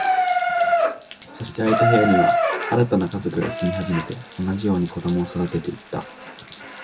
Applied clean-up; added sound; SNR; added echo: none; Bathtub (filling or washing) / Water tap, faucet; 0 dB; reverberation time 0.2 s.